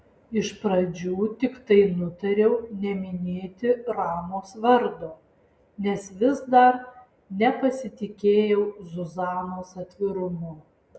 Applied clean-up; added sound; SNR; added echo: none; none; none; none.